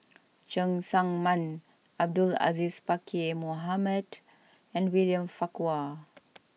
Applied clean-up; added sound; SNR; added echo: none; none; none; none.